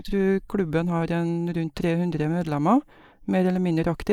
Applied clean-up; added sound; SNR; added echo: neural mask model Resemble Enhance denoiser.